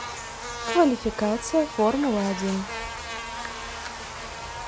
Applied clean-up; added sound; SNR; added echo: none; Buzz; 8 dB; none.